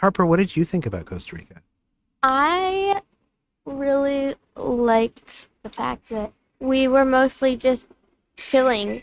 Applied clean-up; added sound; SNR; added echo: neural mask model RNNoise.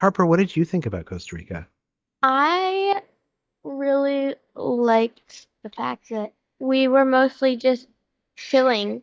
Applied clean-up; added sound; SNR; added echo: neural mask model DeepFilterNet 3.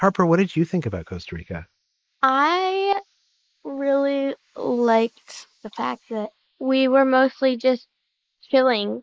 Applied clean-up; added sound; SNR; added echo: neural mask model Resemble Enhance denoiser.